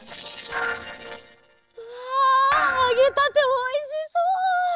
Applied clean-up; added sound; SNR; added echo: neural separator model SepFormer DNS4.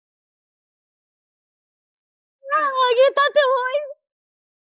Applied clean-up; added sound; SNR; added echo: neural mask model Resemble Enhance denoiser.